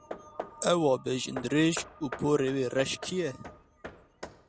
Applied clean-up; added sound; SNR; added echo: none; Hammer / Wood; 15 dB; none.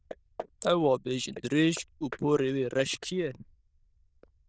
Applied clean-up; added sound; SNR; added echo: neural diffusion model UNIVERSE++.